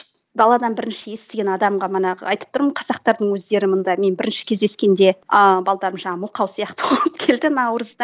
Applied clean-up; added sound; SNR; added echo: none; none; none; none.